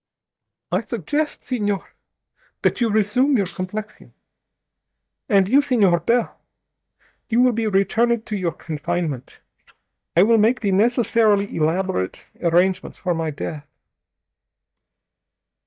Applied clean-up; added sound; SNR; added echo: neural mask model DeepFilterNet 3.